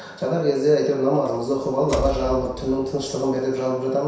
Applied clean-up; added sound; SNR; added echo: none; Door; 12 dB; reverberation time 0.7 s.